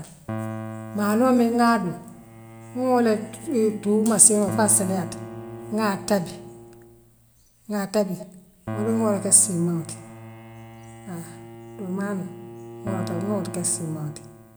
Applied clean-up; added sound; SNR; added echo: none; Piano + Bowed string instrument; 12 dB; none.